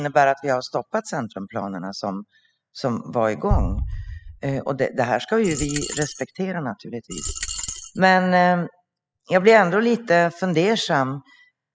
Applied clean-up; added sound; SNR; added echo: classical method spectral subtraction.